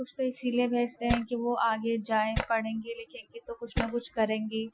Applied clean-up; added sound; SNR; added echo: classical method Wiener filter.